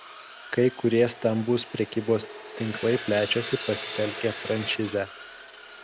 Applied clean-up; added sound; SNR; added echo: none; Sawing; 12 dB; none.